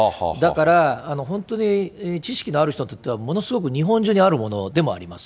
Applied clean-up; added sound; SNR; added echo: none; none; none; none.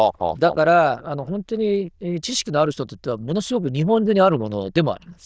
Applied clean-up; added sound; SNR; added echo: neural diffusion model UNIVERSE++.